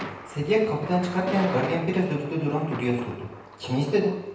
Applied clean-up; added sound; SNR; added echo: none; Thunder; 12 dB; reverberation time 0.9 s.